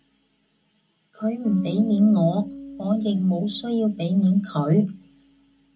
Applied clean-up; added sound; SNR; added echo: none; Bass guitar; 16 dB; reverberation time 0.4 s.